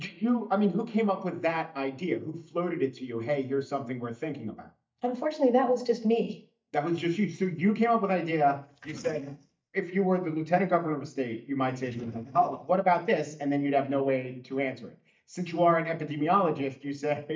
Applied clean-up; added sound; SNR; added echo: neural mask model DeepFilterNet 3.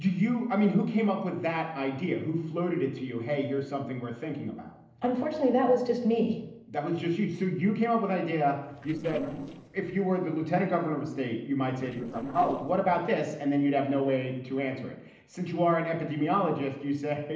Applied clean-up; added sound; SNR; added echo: neural separator model SepFormer DNS4.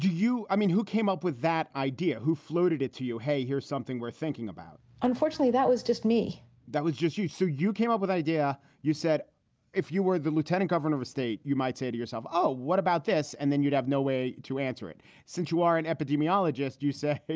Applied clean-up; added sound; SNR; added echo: none; none; none; none.